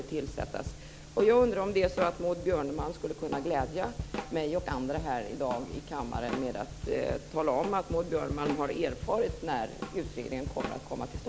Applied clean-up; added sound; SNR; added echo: none; Drum kit; 10 dB; none.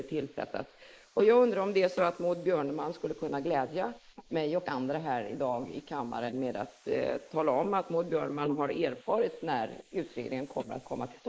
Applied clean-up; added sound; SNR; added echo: neural mask model Resemble Enhance denoiser.